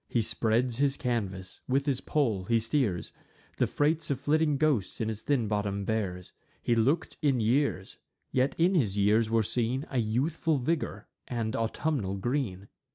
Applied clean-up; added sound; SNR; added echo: none; none; none; none.